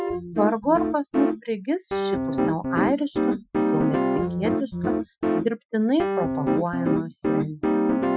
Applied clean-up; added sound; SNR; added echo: classical method Wiener filter.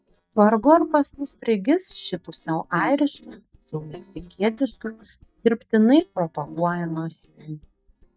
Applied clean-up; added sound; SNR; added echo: neural mask model DeepFilterNet 3.